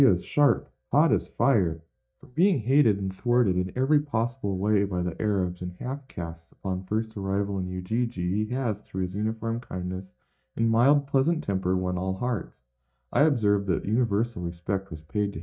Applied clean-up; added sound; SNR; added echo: neural mask model DeepFilterNet 3.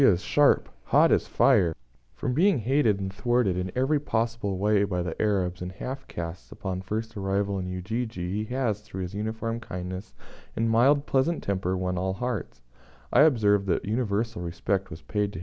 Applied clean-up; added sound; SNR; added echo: none; none; none; none.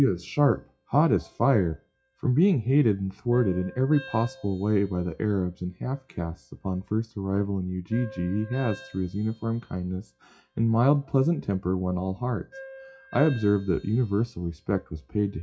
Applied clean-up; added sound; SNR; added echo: classical method WPE with log-MMSE.